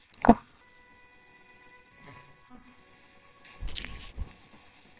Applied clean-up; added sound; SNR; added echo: neural separator model SepFormer WHAMR!.